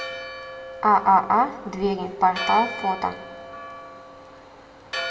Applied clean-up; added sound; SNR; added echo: none; Church bell; 11 dB; reverberation time 0.7 s.